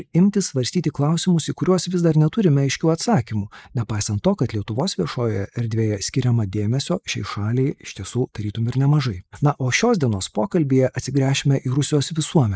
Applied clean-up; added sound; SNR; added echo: neural mask model Resemble Enhance denoiser.